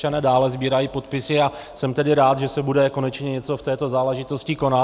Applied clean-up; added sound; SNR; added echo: none; none; none; none.